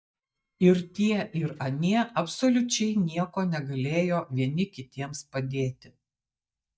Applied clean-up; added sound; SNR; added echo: neural mask model DeepFilterNet 3.